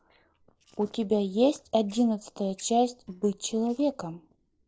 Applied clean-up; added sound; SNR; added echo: neural separator model SepFormer DNS4.